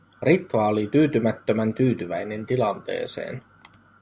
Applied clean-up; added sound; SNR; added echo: none; none; none; none.